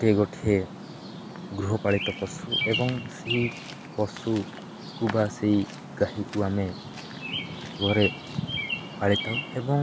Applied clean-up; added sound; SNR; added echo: none; Bird vocalization, bird call, bird song; 7 dB; none.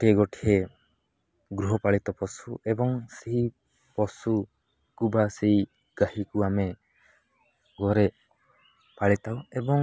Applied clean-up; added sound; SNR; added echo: none; none; none; none.